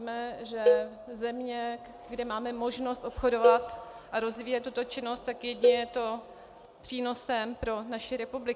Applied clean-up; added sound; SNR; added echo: none; Cowbell; -2 dB; none.